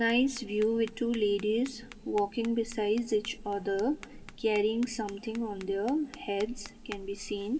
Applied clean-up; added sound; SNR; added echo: none; Tap; 18 dB; reverberation time 2.1 s.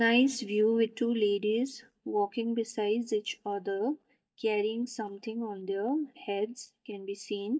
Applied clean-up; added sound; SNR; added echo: neural mask model DeepFilterNet 3.